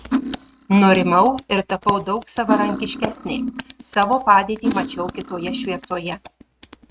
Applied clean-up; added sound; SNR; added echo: neural mask model RNNoise.